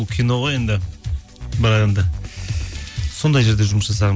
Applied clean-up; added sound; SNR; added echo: none; none; none; none.